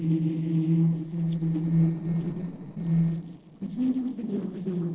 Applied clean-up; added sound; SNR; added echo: neural separator model SepFormer DNS4.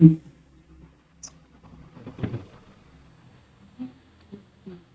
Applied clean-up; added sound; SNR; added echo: neural mask model DeepFilterNet 3.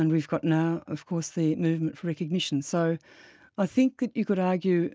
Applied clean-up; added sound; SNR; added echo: none; none; none; none.